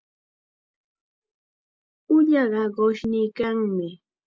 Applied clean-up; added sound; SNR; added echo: none; none; none; none.